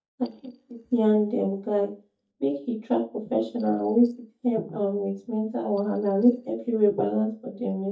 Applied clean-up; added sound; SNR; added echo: neural mask model DeepFilterNet 3.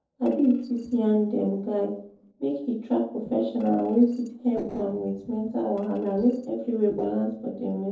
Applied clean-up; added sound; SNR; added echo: neural separator model SepFormer DNS4.